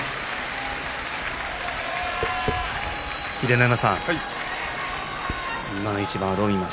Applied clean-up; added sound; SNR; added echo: none; Tap; 13 dB; none.